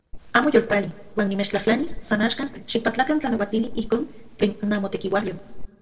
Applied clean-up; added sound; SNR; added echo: neural separator model SepFormer DNS4.